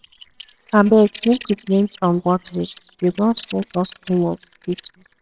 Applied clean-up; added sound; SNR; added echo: neural separator model SepFormer WHAMR!.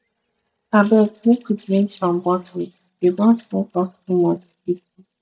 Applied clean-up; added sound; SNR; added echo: neural mask model DeepFilterNet 3.